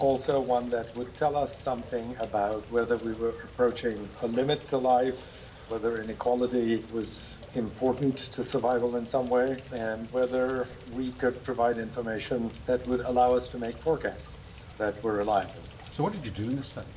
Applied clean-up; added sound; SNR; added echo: none; Rain; 16 dB; reverberation time 0.7 s.